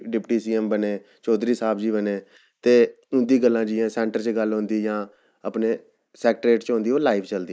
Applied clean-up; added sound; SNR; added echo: neural mask model Resemble Enhance denoiser.